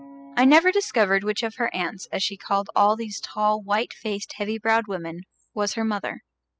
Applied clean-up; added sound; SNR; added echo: classical method spectral subtraction.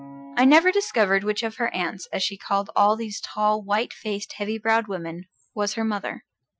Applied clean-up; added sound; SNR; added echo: classical method Wiener filter.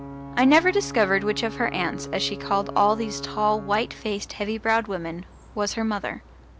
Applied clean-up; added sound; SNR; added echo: none; Alarm / Ocean / Boat, Water vehicle; 14 dB; none.